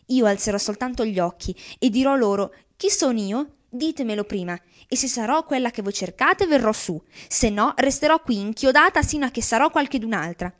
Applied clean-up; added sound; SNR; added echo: none; none; none; none.